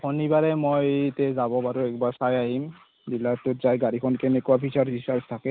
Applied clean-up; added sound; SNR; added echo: none; none; none; none.